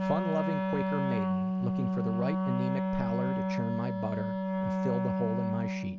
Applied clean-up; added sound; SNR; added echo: none; Wind instrument, woodwind instrument; -5 dB; none.